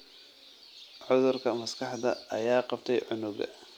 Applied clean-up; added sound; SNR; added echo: none; none; none; none.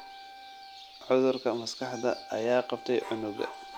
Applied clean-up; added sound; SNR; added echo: none; Wind instrument, woodwind instrument + Dog; 16 dB; none.